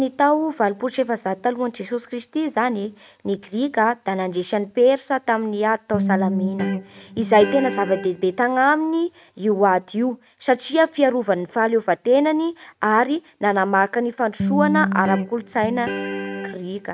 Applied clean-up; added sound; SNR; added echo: none; Electric guitar; 4 dB; none.